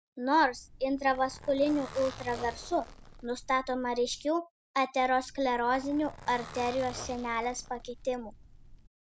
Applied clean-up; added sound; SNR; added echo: none; Zipper (clothing); 16 dB; none.